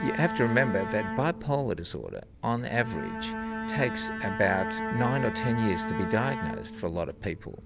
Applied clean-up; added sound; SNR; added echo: none; Bowed string instrument; 5 dB; none.